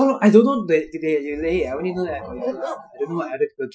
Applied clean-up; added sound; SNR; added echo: classical method Wiener filter.